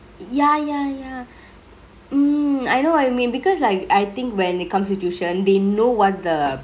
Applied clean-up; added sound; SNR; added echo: none; none; none; none.